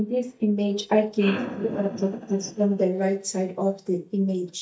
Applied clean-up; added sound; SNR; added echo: neural mask model DeepFilterNet 3.